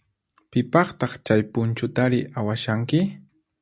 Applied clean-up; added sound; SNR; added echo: none; none; none; none.